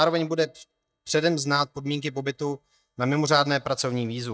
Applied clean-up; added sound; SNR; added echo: neural mask model DeepFilterNet 3.